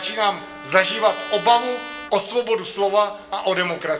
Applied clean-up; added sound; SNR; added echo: none; Trumpet; 16 dB; reverberation time 0.6 s.